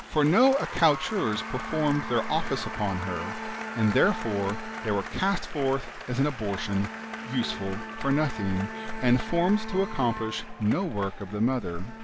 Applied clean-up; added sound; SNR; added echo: none; Bowed string instrument + Applause; 10 dB; none.